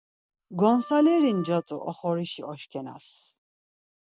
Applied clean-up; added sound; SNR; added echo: none; Wind instrument, woodwind instrument; 18 dB; none.